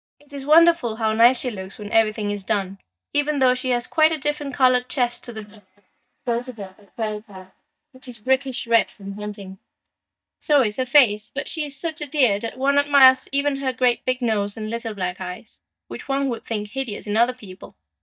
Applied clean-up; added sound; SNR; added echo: neural mask model DeepFilterNet 3.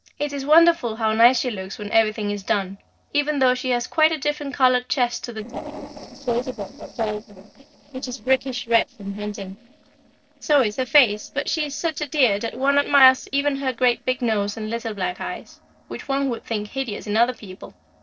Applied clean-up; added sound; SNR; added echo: neural separator model SepFormer DNS4.